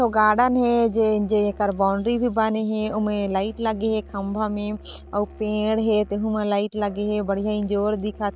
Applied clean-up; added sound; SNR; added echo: none; Musical instrument; 20 dB; none.